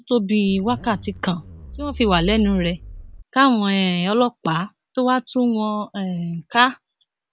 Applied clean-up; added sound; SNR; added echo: none; Zipper (clothing); 12 dB; none.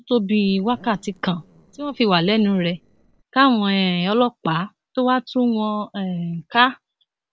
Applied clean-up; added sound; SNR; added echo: neural separator model SepFormer DNS4.